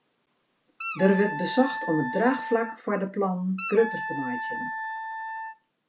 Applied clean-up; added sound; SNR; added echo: none; Wind instrument, woodwind instrument; 7 dB; none.